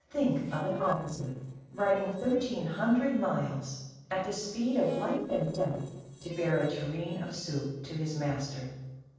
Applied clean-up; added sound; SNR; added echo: neural separator model SepFormer DNS4.